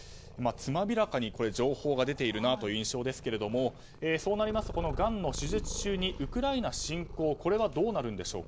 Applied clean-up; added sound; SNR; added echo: none; Purr; 11 dB; none.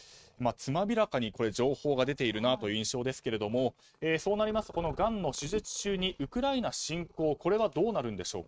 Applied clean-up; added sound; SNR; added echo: neural mask model RNNoise.